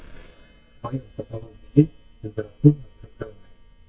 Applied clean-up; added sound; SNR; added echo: neural mask model DeepFilterNet 3.